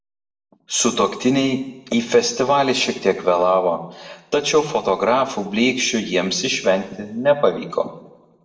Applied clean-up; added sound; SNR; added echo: none; none; none; reverberation time 0.7 s.